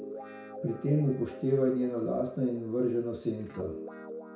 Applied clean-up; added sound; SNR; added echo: none; Guitar; 13 dB; reverberation time 0.6 s.